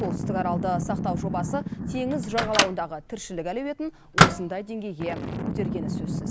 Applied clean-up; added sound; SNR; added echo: none; Boom + Microwave oven; -3 dB; none.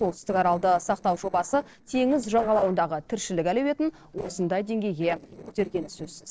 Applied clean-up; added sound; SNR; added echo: neural separator model SepFormer DNS4.